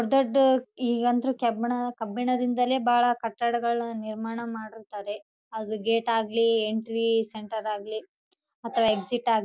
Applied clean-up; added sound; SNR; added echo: none; none; none; none.